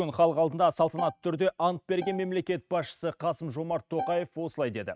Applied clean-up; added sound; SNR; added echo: neural mask model RNNoise.